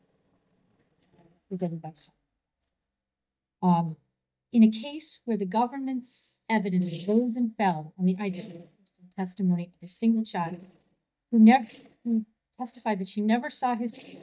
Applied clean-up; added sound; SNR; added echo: neural mask model DeepFilterNet 3.